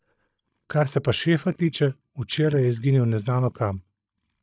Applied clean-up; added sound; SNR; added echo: neural mask model DeepFilterNet 3.